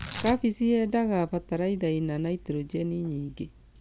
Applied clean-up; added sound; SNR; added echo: none; Tearing; 18 dB; none.